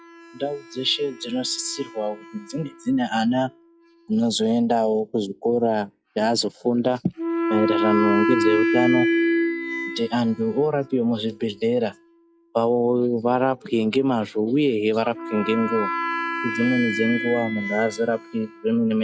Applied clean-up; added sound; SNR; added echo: classical method log-MMSE.